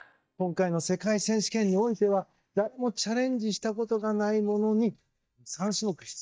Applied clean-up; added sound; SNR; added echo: neural mask model DeepFilterNet 3.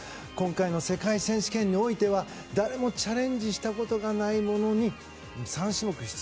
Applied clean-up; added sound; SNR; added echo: none; none; none; none.